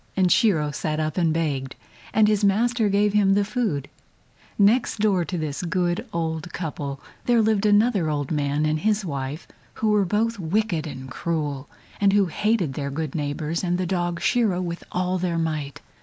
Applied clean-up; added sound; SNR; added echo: none; none; none; none.